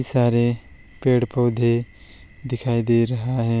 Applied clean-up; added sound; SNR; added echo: none; none; none; none.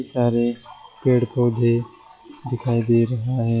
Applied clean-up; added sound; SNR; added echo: classical method log-MMSE.